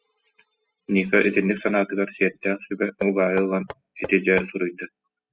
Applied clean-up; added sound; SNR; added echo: classical method spectral subtraction.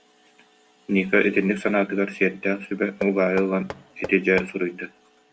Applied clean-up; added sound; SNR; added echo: none; Knock; 14 dB; none.